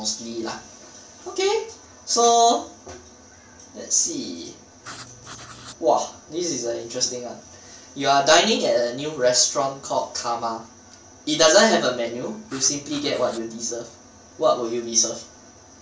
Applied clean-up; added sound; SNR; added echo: none; Writing; 18 dB; reverberation time 0.2 s.